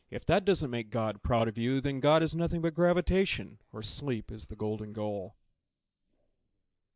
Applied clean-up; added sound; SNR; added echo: neural mask model Resemble Enhance denoiser.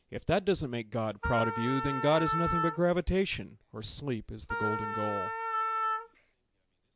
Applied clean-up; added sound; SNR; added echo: none; Wind instrument, woodwind instrument; 1 dB; none.